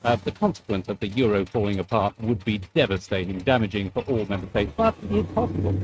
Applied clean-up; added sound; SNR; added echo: neural mask model RNNoise.